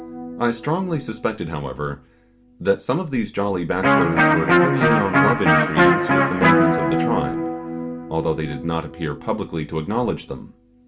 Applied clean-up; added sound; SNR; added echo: none; Electric guitar; -3 dB; reverberation time 0.3 s.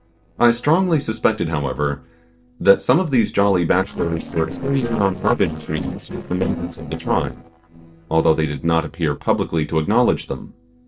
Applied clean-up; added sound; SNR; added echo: neural separator model SepFormer DNS4.